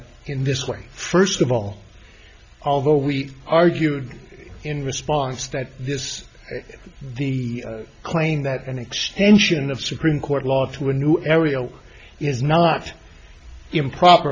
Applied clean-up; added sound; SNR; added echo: none; none; none; none.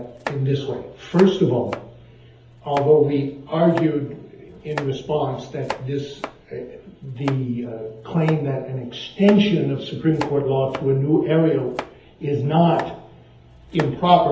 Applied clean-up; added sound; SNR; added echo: none; Domestic sounds, home sounds; 16 dB; reverberation time 0.8 s.